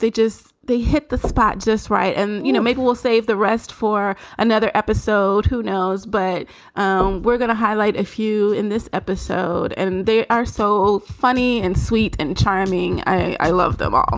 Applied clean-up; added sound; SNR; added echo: none; Knock; 15 dB; none.